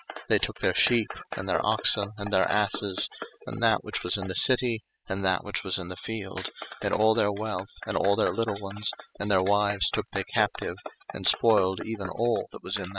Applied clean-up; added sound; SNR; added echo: classical method spectral subtraction.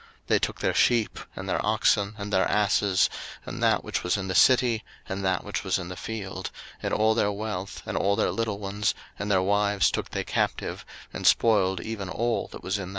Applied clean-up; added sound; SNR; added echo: none; none; none; none.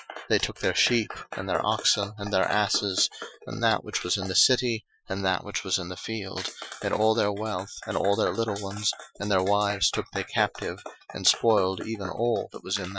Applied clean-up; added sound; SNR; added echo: classical method Wiener filter.